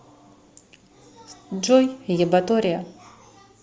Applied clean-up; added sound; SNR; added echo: none; none; none; none.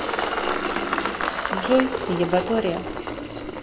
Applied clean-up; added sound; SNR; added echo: none; Engine; 0 dB; none.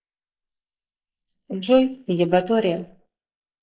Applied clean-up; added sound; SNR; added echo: neural mask model Resemble Enhance denoiser.